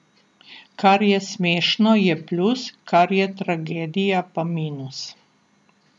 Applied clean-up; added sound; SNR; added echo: none; none; none; none.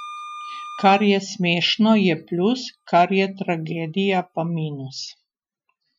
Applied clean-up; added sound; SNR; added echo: classical method Wiener filter.